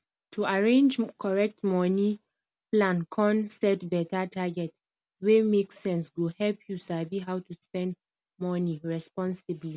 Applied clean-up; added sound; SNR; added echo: none; none; none; none.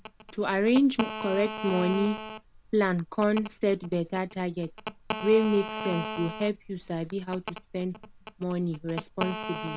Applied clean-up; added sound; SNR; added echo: none; Telephone; 10 dB; none.